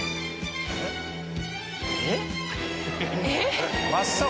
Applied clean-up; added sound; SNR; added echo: none; none; none; none.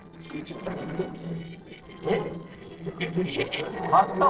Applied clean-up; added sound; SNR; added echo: neural separator model SepFormer DNS4.